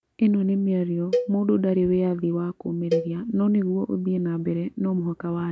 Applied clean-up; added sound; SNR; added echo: none; Cowbell; 9 dB; none.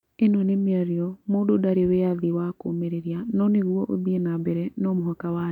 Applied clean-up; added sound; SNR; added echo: none; none; none; none.